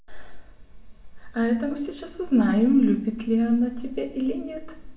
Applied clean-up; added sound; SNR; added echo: none; none; none; reverberation time 0.7 s.